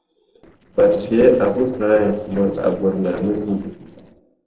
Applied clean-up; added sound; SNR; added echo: neural separator model SepFormer DNS4.